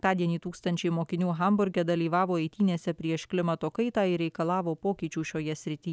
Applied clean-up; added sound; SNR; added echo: none; none; none; none.